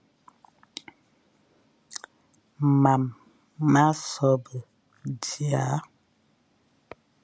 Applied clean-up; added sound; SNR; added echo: none; none; none; none.